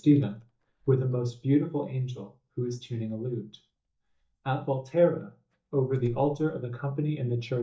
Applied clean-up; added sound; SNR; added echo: neural mask model DeepFilterNet 3.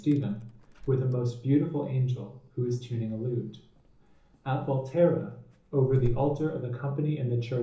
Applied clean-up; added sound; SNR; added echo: none; Alarm / Insect; 15 dB; reverberation time 1.2 s.